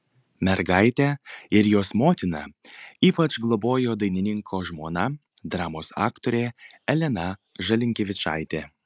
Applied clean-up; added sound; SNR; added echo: none; none; none; none.